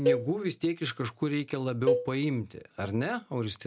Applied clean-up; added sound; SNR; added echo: none; Cowbell; 2 dB; none.